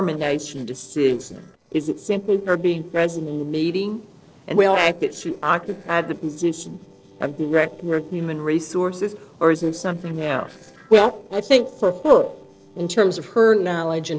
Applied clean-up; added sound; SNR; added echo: neural separator model SepFormer DNS4.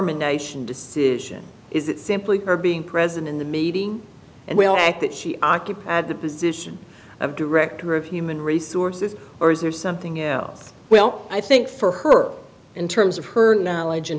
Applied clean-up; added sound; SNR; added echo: none; none; none; none.